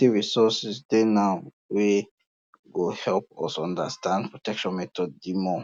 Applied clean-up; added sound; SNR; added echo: none; none; none; none.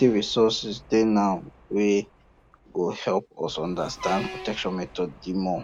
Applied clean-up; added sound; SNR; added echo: none; Truck; 18 dB; none.